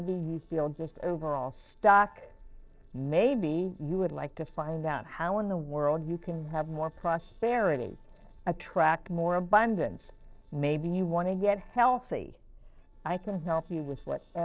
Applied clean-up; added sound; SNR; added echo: neural separator model SepFormer DNS4.